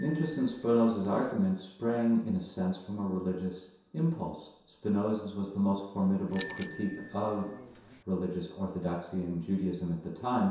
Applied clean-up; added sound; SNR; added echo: none; Bicycle bell; 13 dB; reverberation time 0.7 s.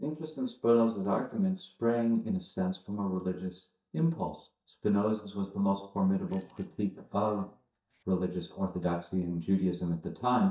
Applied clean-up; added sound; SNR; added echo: neural mask model DeepFilterNet 3.